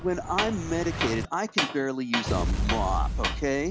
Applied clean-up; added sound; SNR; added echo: none; Explosion + Tools; 0 dB; none.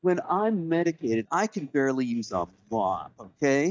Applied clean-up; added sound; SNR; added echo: neural mask model DeepFilterNet 3.